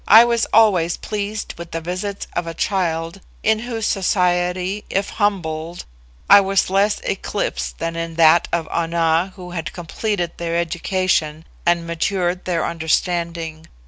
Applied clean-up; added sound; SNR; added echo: none; none; none; none.